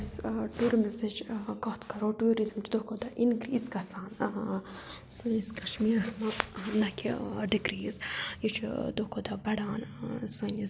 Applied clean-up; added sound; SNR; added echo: none; none; none; none.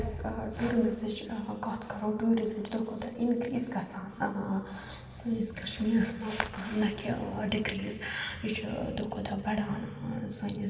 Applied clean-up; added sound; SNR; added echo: none; none; none; reverberation time 2.1 s.